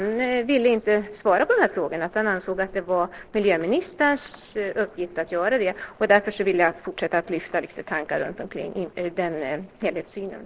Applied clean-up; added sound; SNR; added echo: neural separator model SepFormer DNS4.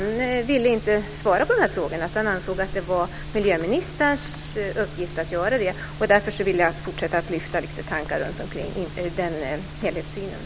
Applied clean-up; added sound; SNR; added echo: none; Water / Splash, splatter; 15 dB; none.